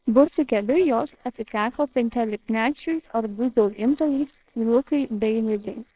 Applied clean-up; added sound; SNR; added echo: neural separator model SepFormer WHAMR!.